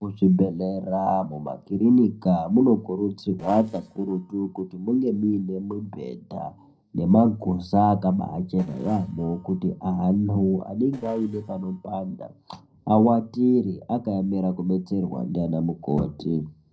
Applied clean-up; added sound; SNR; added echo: neural separator model SepFormer DNS4.